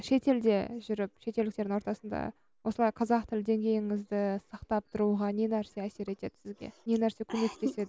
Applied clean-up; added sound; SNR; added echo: none; none; none; none.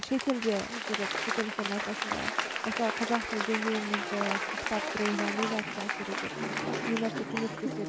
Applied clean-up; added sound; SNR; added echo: none; Applause / Crowd; 0 dB; none.